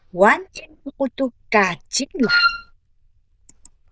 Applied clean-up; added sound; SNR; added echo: neural diffusion model UNIVERSE++.